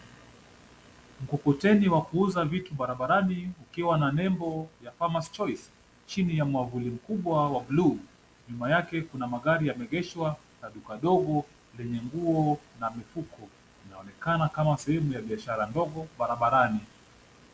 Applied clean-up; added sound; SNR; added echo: none; none; none; none.